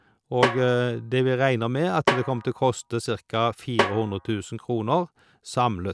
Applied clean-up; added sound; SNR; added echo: none; Snare drum; 6 dB; none.